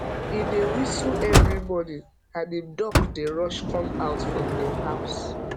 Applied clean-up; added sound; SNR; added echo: none; Sliding door / Motor vehicle (road); -4 dB; none.